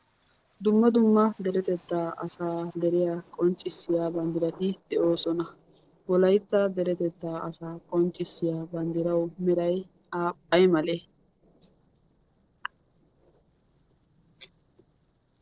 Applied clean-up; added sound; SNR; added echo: neural separator model SepFormer DNS4.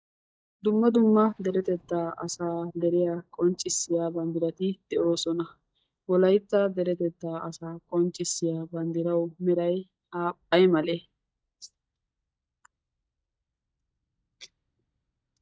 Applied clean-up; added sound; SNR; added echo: neural mask model DeepFilterNet 3.